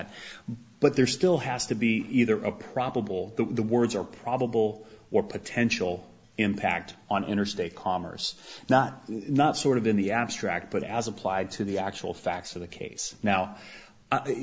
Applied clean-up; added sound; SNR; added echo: none; none; none; none.